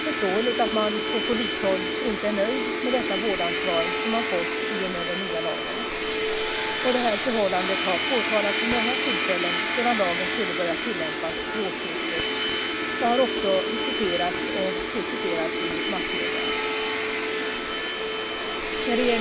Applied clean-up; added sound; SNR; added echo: none; Domestic sounds, home sounds; -2 dB; none.